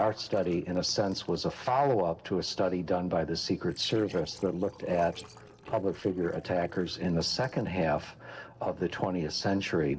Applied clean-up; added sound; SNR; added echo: neural separator model SepFormer DNS4.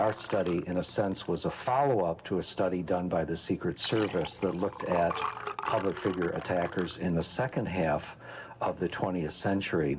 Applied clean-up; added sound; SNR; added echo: none; Liquid; 12 dB; reverberation time 0.3 s.